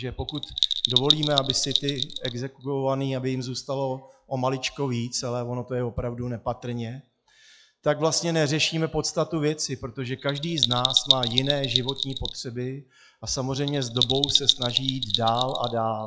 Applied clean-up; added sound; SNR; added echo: classical method log-MMSE.